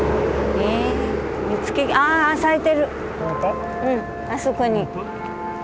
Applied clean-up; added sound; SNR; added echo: none; none; none; none.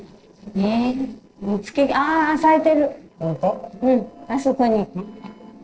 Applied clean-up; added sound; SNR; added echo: neural separator model SepFormer DNS4.